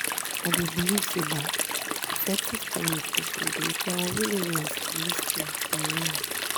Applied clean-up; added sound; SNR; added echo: none; Stream; -3 dB; none.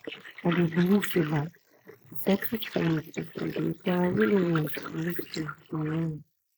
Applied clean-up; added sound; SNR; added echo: neural mask model Resemble Enhance denoiser.